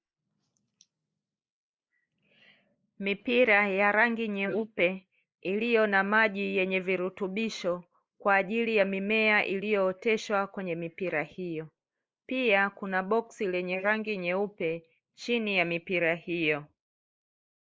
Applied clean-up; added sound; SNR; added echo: neural mask model Resemble Enhance denoiser.